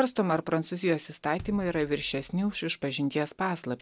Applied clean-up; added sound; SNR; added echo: none; Bass drum; 20 dB; none.